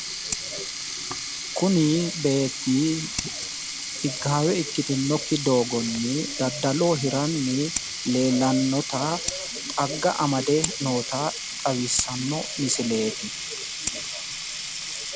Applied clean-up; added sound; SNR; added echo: none; Sink (filling or washing) + Scissors; 6 dB; none.